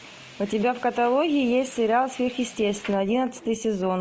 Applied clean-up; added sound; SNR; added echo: none; none; none; none.